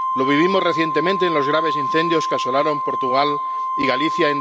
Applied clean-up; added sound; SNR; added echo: none; Organ; 1 dB; none.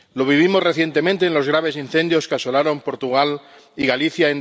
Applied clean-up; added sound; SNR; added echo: none; none; none; none.